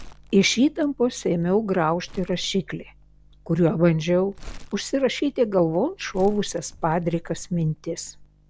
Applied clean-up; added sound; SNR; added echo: none; Crumpling, crinkling; 18 dB; none.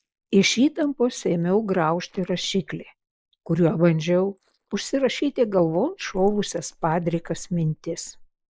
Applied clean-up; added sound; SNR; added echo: neural mask model Resemble Enhance denoiser.